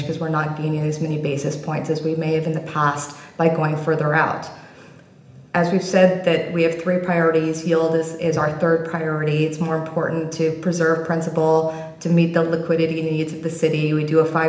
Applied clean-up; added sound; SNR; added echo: none; none; none; reverberation time 0.8 s.